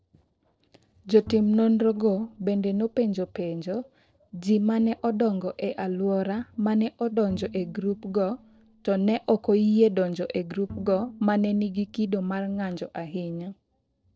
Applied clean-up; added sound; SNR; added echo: neural separator model SepFormer DNS4.